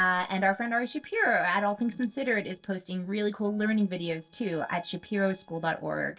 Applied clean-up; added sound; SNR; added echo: neural separator model SepFormer DNS4.